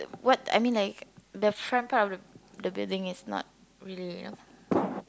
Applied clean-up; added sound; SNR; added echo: none; none; none; none.